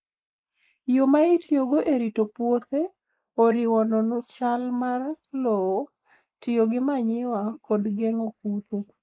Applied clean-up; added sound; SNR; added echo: neural mask model Resemble Enhance denoiser.